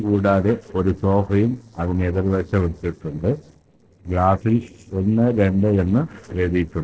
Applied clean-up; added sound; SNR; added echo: neural separator model SepFormer DNS4.